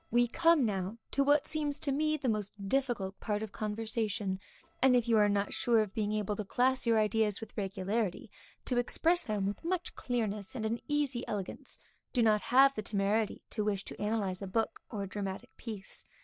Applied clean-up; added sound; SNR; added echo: neural separator model SepFormer DNS4.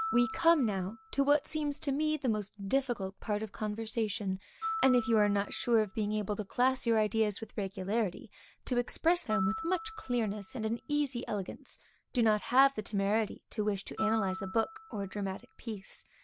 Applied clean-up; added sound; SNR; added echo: none; Glockenspiel; 13 dB; none.